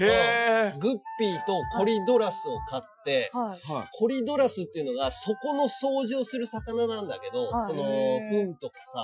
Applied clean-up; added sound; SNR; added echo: classical method Wiener filter.